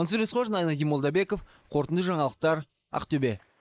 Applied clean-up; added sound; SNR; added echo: neural mask model Resemble Enhance denoiser.